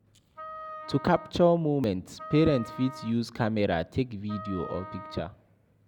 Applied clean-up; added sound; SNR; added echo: none; Wind instrument, woodwind instrument; 15 dB; none.